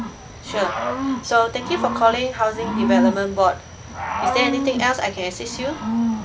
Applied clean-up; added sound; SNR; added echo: none; Cricket / Growling; 2 dB; none.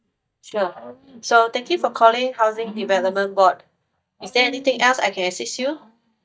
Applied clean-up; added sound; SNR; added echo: neural mask model DeepFilterNet 3.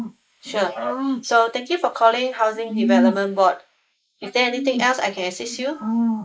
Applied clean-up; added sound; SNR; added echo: neural mask model Resemble Enhance denoiser.